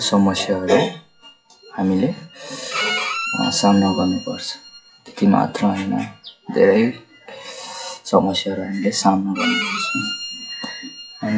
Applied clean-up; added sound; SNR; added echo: classical method WPE with log-MMSE.